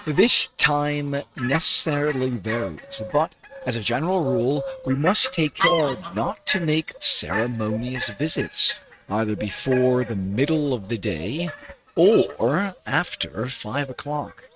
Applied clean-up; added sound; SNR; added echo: neural mask model RNNoise.